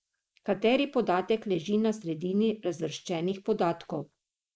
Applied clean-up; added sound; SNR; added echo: neural mask model Resemble Enhance denoiser.